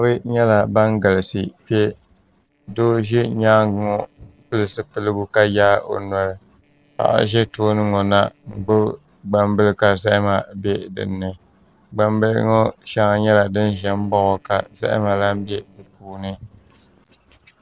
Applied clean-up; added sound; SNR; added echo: neural separator model SepFormer DNS4.